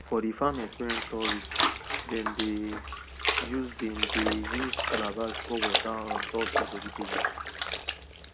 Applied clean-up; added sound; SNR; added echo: none; Trickle, dribble / Splash, splatter; -2 dB; none.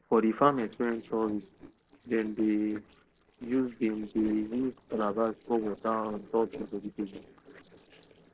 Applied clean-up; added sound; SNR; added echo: neural separator model SepFormer DNS4.